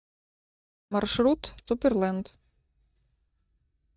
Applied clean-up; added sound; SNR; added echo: neural mask model DeepFilterNet 3.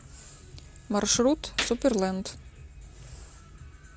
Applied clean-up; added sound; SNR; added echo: none; Gunshot, gunfire; 9 dB; none.